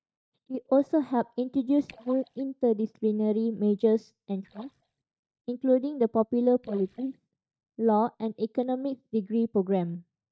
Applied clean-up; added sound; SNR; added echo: neural mask model DeepFilterNet 3.